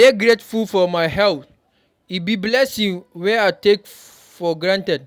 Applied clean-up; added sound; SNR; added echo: none; none; none; none.